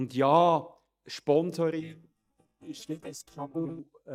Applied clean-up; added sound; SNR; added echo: neural mask model DeepFilterNet 3.